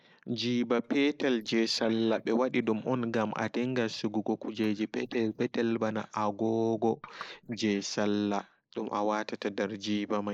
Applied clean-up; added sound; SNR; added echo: neural mask model Resemble Enhance denoiser.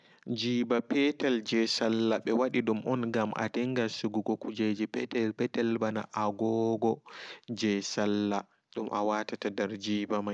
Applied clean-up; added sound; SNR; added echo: none; none; none; none.